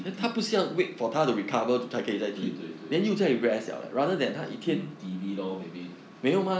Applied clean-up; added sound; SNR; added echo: none; none; none; none.